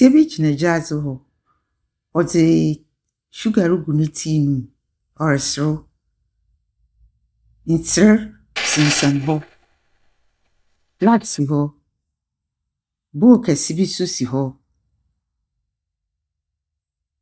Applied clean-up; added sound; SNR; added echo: neural mask model DeepFilterNet 3.